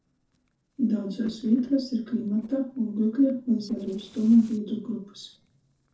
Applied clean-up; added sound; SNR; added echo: neural separator model SepFormer DNS4.